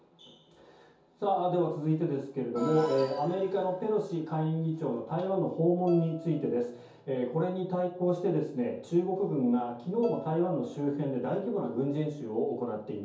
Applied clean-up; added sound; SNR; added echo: none; Bowed string instrument; 17 dB; reverberation time 0.6 s.